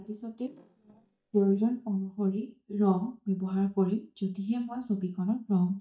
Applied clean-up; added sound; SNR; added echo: neural mask model DeepFilterNet 3.